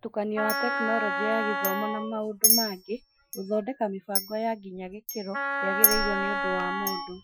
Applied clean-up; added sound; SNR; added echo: classical method Wiener filter.